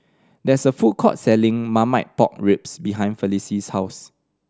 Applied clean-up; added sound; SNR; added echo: none; none; none; none.